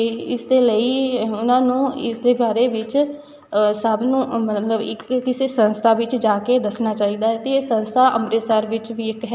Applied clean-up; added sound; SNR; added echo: none; none; none; none.